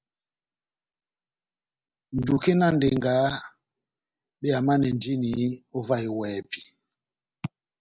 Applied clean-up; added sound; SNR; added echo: none; none; none; none.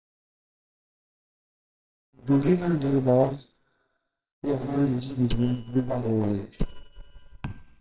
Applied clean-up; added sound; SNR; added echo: neural separator model SepFormer WHAMR!.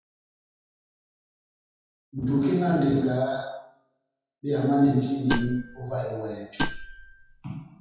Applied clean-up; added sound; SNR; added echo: classical method WPE with log-MMSE.